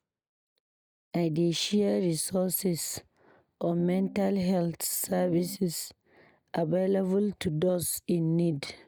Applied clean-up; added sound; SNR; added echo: neural mask model DeepFilterNet 3.